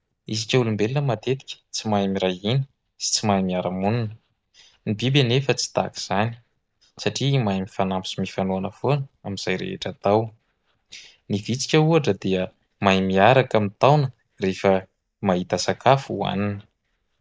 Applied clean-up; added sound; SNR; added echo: neural mask model DeepFilterNet 3.